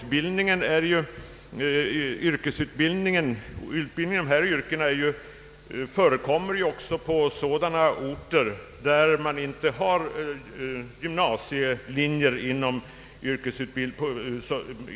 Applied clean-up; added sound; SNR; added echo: none; none; none; none.